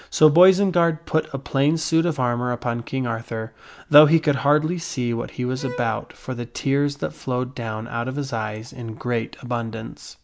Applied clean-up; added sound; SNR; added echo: none; Bowed string instrument; 19 dB; none.